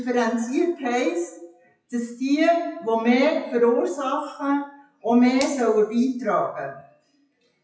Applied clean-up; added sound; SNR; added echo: classical method WPE with log-MMSE.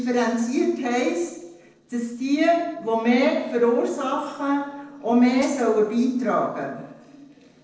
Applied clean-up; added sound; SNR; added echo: neural separator model SepFormer DNS4.